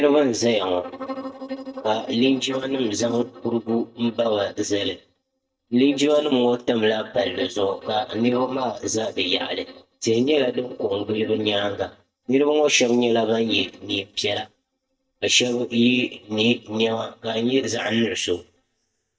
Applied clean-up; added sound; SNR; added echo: neural mask model DeepFilterNet 3.